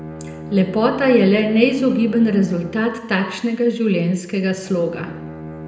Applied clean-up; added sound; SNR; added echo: none; Bowed string instrument; 16 dB; reverberation time 0.8 s.